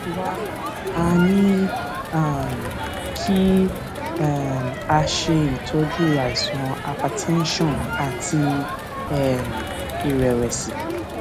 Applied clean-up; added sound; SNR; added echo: none; Crowd; 5 dB; none.